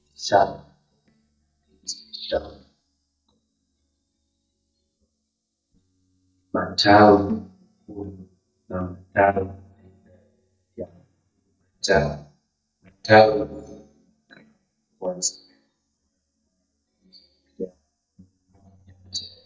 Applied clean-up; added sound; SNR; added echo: neural mask model DeepFilterNet 3.